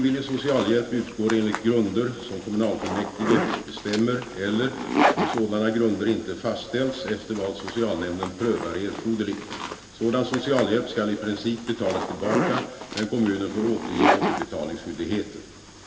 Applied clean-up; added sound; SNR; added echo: none; Zipper (clothing); 4 dB; reverberation time 1.8 s.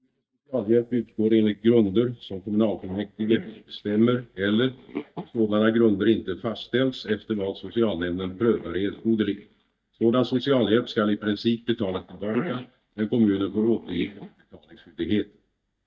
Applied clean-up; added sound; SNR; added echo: neural mask model DeepFilterNet 3.